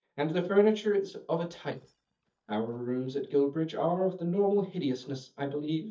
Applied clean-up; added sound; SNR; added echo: neural mask model DeepFilterNet 3.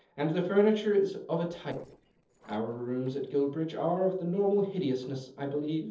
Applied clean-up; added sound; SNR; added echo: neural separator model SepFormer DNS4.